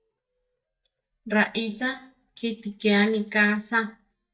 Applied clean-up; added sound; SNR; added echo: neural mask model DeepFilterNet 3.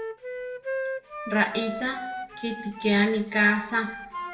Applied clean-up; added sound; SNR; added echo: none; Wind instrument, woodwind instrument; 8 dB; reverberation time 0.6 s.